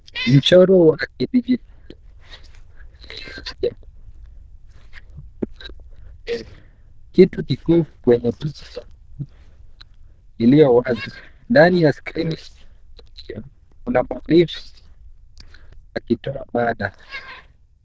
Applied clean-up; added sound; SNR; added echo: neural diffusion model UNIVERSE++.